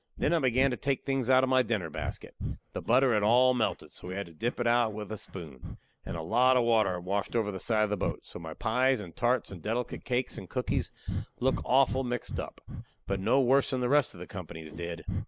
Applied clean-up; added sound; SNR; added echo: neural mask model Resemble Enhance denoiser.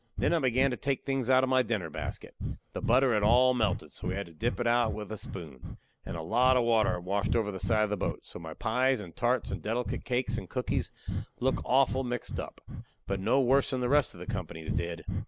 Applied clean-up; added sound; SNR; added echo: none; Breathing; 6 dB; none.